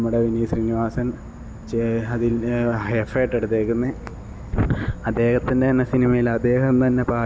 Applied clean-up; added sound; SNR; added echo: none; Insect / Frog; 15 dB; none.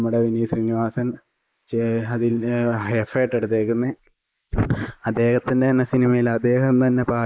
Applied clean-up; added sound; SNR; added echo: neural mask model Resemble Enhance denoiser.